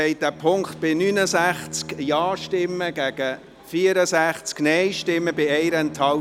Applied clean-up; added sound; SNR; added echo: none; Bowed string instrument; 18 dB; none.